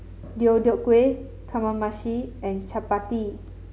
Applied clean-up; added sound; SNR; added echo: none; none; none; none.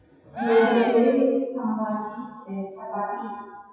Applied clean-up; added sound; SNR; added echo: classical method WPE with log-MMSE.